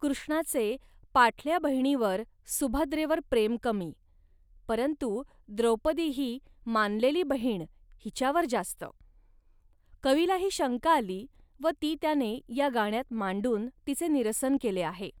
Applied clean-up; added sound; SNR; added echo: none; none; none; none.